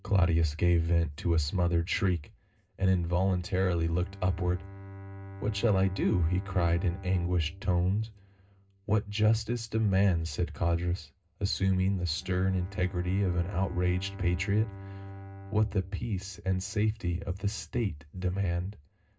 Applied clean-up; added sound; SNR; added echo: none; Bowed string instrument; 18 dB; reverberation time 0.2 s.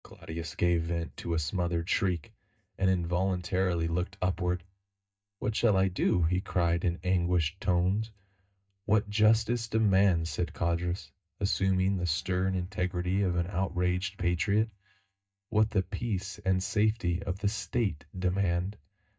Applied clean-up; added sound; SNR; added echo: neural mask model DeepFilterNet 3.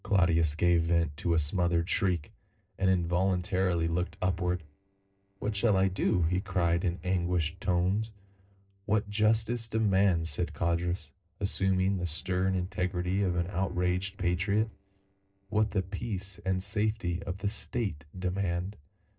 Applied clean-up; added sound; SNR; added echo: neural separator model SepFormer DNS4.